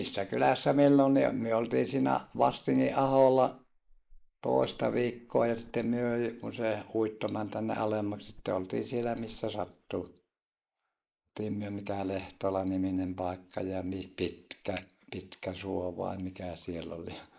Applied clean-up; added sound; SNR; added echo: neural mask model Resemble Enhance denoiser.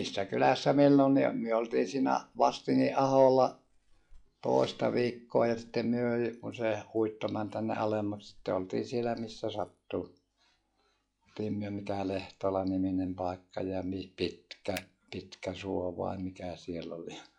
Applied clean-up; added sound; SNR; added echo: classical method log-MMSE.